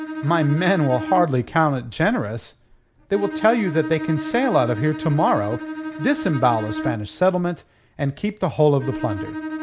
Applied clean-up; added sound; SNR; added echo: none; Bowed string instrument; 9 dB; none.